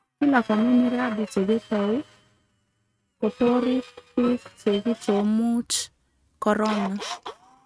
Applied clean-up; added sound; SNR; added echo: neural mask model RNNoise.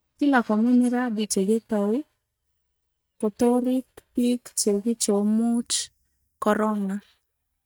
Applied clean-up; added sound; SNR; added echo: neural mask model DeepFilterNet 3.